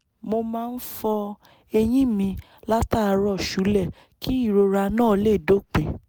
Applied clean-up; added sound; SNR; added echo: none; none; none; none.